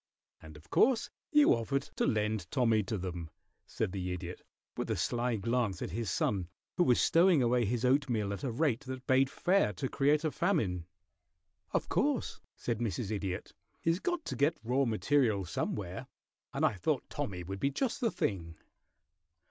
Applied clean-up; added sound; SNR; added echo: none; none; none; none.